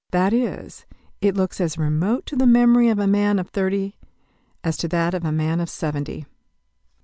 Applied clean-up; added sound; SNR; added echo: none; none; none; none.